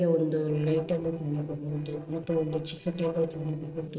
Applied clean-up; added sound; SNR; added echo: neural separator model SepFormer DNS4.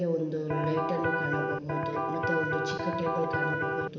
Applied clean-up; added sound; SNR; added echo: none; Electric guitar; -2 dB; reverberation time 0.8 s.